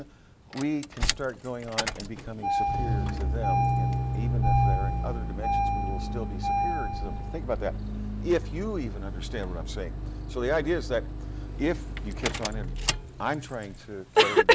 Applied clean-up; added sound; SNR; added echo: none; Engine starting; -5 dB; none.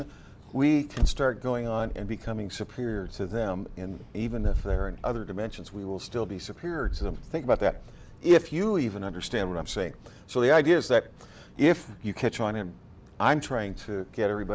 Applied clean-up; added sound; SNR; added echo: none; none; none; none.